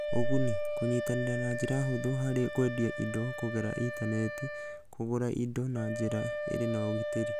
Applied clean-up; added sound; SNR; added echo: none; Wind instrument, woodwind instrument; 5 dB; none.